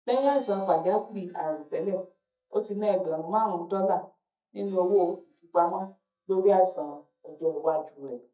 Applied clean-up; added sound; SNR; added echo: neural mask model DeepFilterNet 3.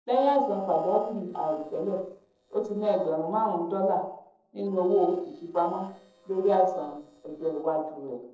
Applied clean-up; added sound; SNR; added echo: neural separator model SepFormer DNS4.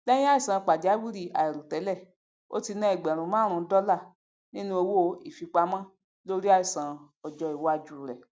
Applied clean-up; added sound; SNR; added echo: none; none; none; none.